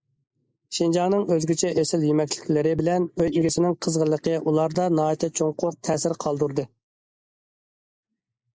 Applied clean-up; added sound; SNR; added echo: neural mask model Resemble Enhance denoiser.